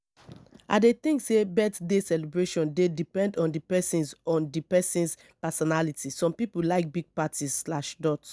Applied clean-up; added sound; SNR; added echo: none; none; none; none.